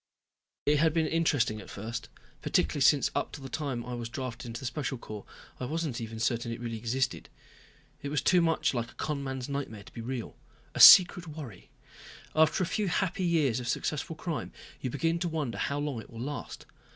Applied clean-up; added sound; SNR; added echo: none; none; none; none.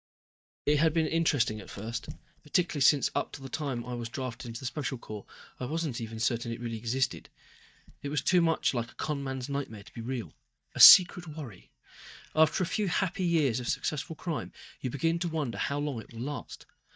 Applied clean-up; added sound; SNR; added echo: neural mask model DeepFilterNet 3.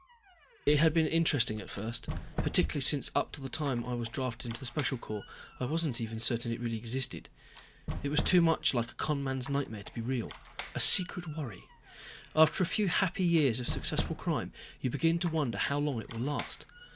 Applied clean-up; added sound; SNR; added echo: none; Squeak; 13 dB; none.